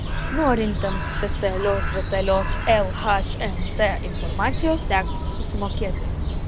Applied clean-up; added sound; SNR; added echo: none; Bird; 0 dB; none.